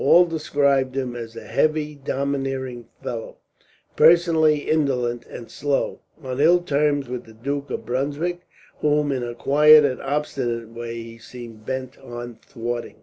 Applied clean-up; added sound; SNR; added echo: none; none; none; none.